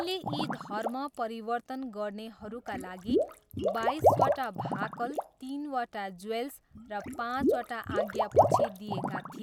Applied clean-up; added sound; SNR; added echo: none; Water / Liquid; -5 dB; none.